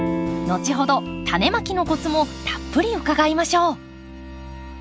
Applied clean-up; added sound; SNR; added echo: none; Electric guitar / Strum; 8 dB; none.